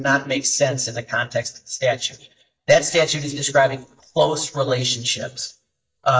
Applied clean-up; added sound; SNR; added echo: neural mask model DeepFilterNet 3.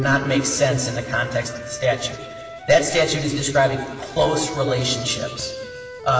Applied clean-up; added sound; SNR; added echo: none; Wind instrument, woodwind instrument; 15 dB; reverberation time 2.0 s.